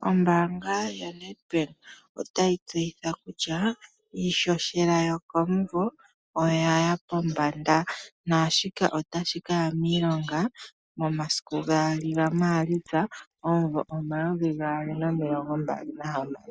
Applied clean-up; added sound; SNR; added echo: neural mask model DeepFilterNet 3.